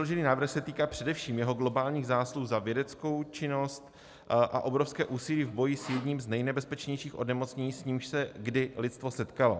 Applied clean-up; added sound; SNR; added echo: none; Sawing; 18 dB; none.